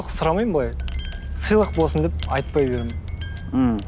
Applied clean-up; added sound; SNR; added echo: none; Wind chime; 5 dB; none.